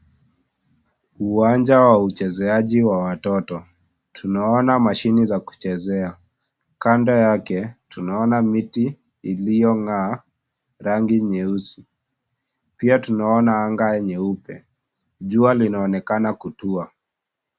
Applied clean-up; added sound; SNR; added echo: none; none; none; none.